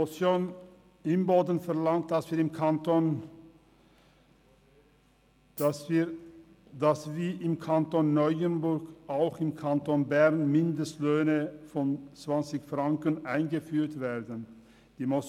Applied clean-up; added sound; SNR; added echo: none; Hi-hat; 16 dB; none.